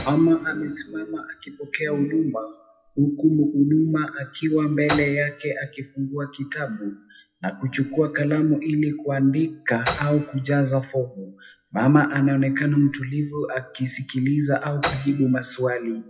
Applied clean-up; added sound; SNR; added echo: classical method WPE with log-MMSE.